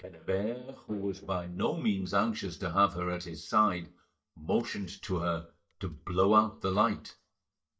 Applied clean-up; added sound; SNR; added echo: neural mask model DeepFilterNet 3.